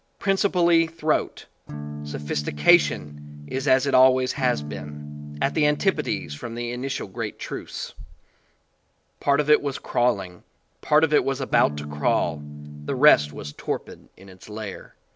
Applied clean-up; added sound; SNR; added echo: none; Electric guitar / Strum; 9 dB; none.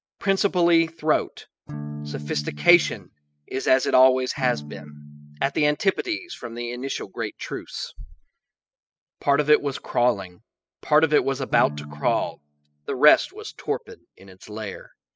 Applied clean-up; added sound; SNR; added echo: classical method spectral subtraction.